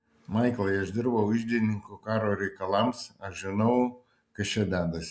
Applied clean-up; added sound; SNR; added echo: none; none; none; none.